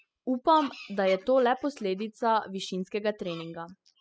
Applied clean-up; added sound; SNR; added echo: classical method spectral subtraction.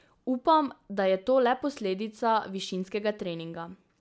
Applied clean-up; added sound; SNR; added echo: none; none; none; none.